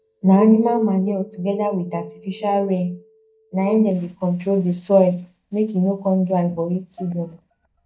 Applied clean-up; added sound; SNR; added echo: neural mask model DeepFilterNet 3.